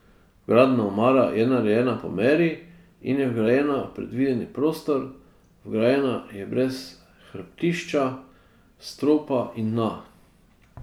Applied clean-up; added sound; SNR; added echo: none; none; none; none.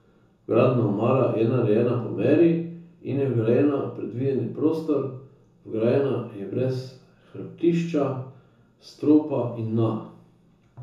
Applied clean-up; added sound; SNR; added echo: none; none; none; reverberation time 0.6 s.